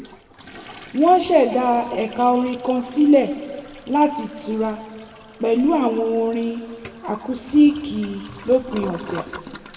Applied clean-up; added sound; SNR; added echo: none; Toilet flush; 19 dB; reverberation time 1.8 s.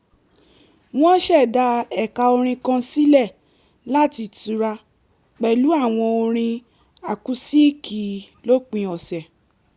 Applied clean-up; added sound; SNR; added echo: none; none; none; none.